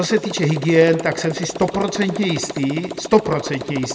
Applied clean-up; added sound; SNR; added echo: none; Motorcycle; 10 dB; reverberation time 0.9 s.